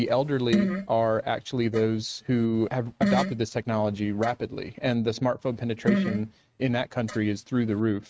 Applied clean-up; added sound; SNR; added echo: neural mask model RNNoise.